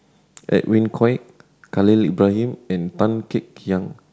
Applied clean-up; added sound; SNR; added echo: none; none; none; none.